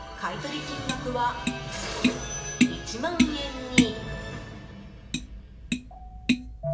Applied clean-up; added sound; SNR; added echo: none; Tap; -4 dB; reverberation time 1.2 s.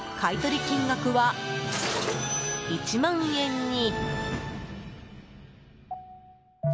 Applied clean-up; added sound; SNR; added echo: none; none; none; none.